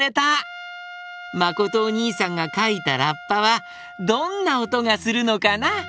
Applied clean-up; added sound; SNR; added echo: none; Trumpet; 16 dB; none.